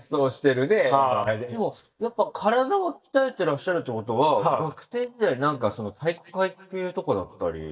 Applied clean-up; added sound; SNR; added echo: neural mask model DeepFilterNet 3.